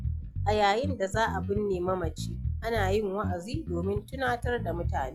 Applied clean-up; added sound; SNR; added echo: none; Bass guitar; 4 dB; none.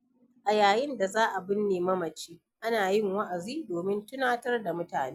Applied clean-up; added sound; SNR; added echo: none; none; none; none.